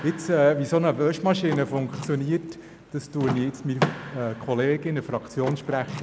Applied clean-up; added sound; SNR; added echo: none; Door / Car; 10 dB; none.